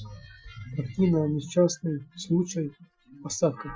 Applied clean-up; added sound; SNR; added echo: classical method Wiener filter.